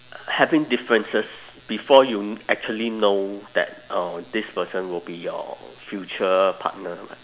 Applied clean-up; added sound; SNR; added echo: none; none; none; none.